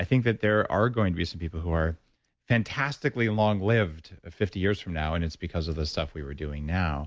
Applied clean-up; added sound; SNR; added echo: none; none; none; none.